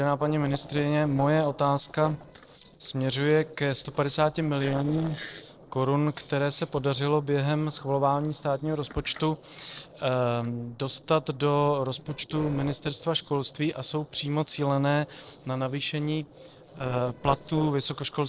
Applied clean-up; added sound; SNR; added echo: neural separator model SepFormer DNS4.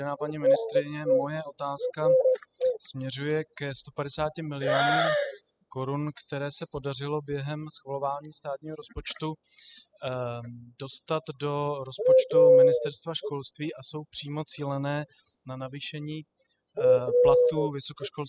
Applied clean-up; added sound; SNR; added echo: classical method spectral subtraction.